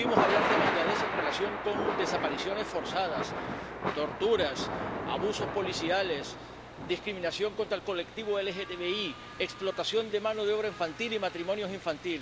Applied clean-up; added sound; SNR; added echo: none; Thunder / Rain; 2 dB; none.